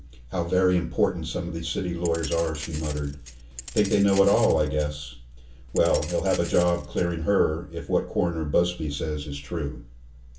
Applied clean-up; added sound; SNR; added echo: none; Keys jangling; 14 dB; reverberation time 0.1 s.